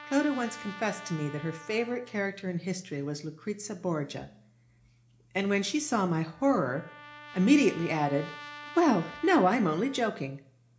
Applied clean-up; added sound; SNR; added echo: none; Trumpet; 18 dB; reverberation time 0.4 s.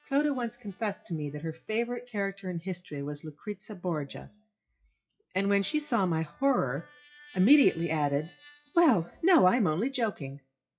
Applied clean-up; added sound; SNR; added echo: classical method WPE with log-MMSE.